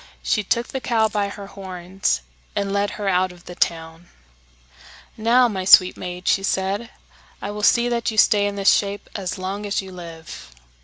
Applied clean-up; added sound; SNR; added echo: none; Keys jangling; 19 dB; none.